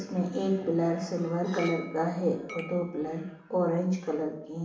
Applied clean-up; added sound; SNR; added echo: none; Chink, clink; 16 dB; reverberation time 0.6 s.